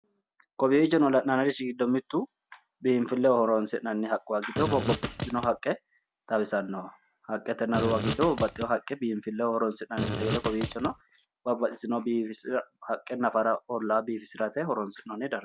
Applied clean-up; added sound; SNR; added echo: none; Fart; 4 dB; none.